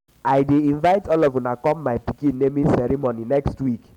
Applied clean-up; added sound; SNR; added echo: none; none; none; none.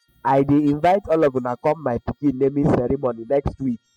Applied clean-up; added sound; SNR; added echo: classical method spectral subtraction.